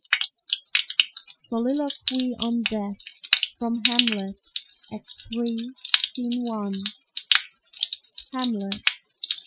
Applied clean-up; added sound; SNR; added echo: classical method Wiener filter.